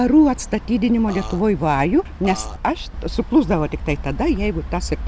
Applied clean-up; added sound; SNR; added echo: none; Burping, eructation; 14 dB; none.